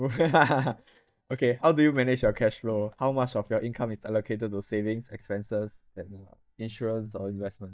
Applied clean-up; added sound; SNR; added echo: neural mask model DeepFilterNet 3.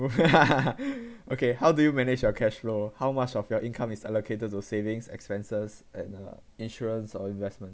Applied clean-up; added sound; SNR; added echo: none; none; none; none.